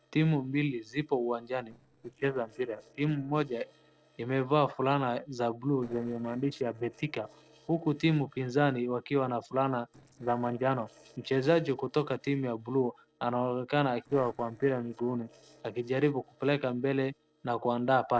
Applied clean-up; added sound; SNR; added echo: neural separator model SepFormer DNS4.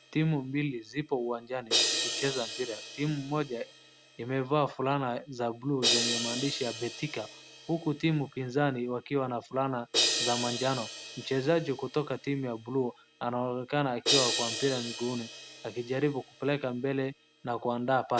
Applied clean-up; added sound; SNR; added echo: none; Crash cymbal; 5 dB; none.